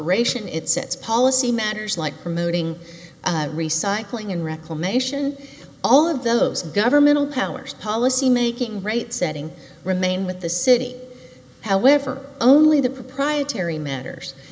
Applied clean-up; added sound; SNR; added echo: none; none; none; none.